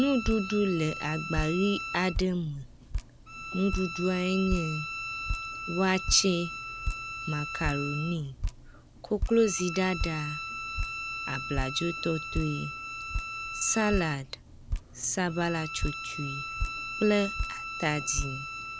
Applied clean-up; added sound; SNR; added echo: none; Drip + Bowed string instrument; 4 dB; none.